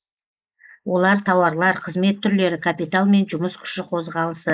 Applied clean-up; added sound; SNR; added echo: neural mask model Resemble Enhance denoiser.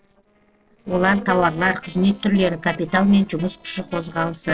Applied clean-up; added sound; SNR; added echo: neural separator model SepFormer DNS4.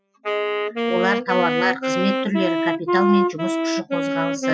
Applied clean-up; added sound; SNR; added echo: classical method Wiener filter.